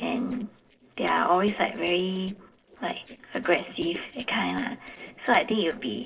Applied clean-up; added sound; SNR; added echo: neural separator model SepFormer DNS4.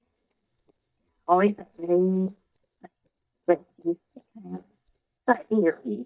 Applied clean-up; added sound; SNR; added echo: neural mask model DeepFilterNet 3.